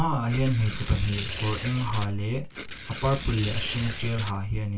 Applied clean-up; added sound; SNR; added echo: none; Tearing; 9 dB; reverberation time 0.2 s.